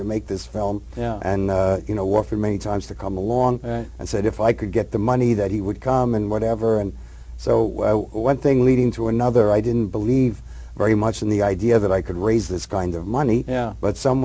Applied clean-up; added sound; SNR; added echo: none; none; none; none.